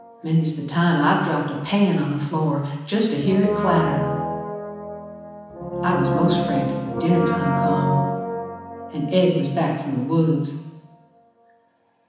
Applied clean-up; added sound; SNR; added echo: none; Brass instrument; 6 dB; reverberation time 1.1 s.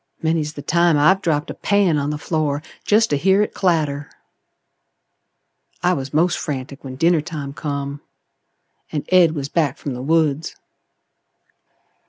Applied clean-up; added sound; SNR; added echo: none; none; none; none.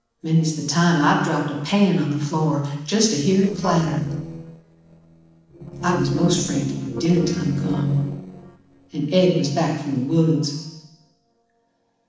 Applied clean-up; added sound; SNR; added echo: neural separator model SepFormer DNS4.